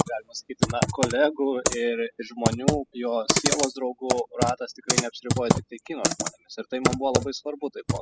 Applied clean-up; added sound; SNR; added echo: classical method spectral subtraction.